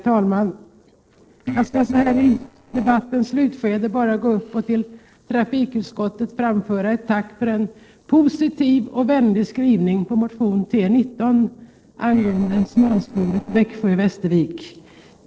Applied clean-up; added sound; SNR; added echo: neural separator model SepFormer DNS4.